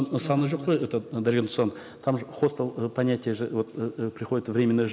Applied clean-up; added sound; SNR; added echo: none; none; none; none.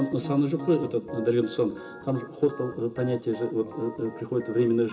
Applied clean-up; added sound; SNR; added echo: none; Organ; 16 dB; reverberation time 0.2 s.